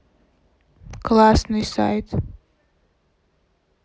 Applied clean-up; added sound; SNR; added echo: none; none; none; none.